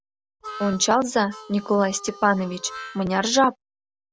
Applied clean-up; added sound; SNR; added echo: none; Harmonica; 16 dB; none.